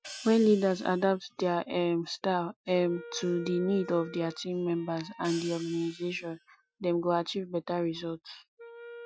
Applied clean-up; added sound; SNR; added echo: classical method Wiener filter.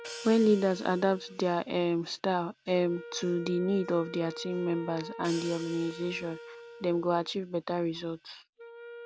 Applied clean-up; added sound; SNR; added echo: none; Hi-hat + Wind instrument, woodwind instrument; 15 dB; none.